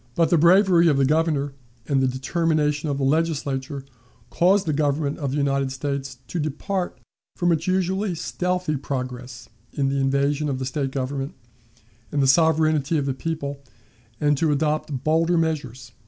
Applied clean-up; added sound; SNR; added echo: none; none; none; none.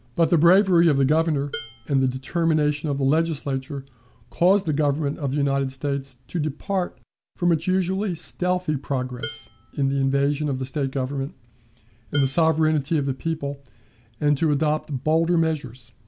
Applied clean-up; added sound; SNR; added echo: none; Dishes, pots, and pans; 16 dB; none.